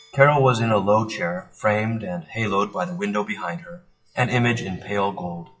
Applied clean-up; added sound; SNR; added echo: classical method WPE with log-MMSE.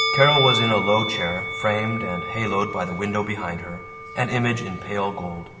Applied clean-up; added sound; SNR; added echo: none; Musical instrument; 4 dB; reverberation time 1.9 s.